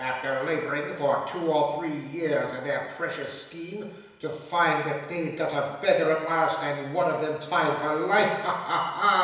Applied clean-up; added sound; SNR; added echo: none; none; none; reverberation time 1.0 s.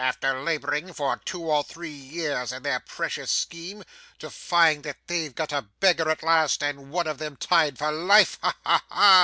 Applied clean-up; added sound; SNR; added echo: none; none; none; none.